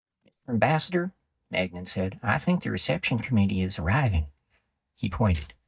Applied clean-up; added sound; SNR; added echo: neural mask model DeepFilterNet 3.